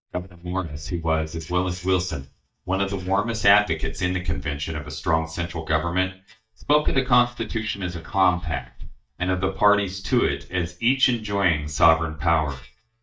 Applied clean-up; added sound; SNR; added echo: neural mask model DeepFilterNet 3.